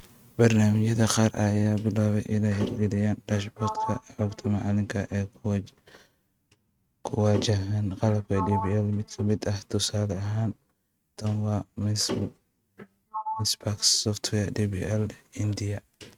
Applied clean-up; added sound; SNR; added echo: neural mask model RNNoise.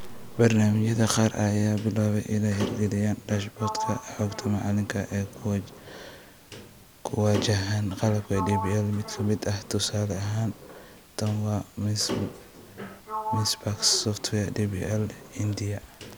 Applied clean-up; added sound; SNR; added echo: none; Sliding door; 12 dB; none.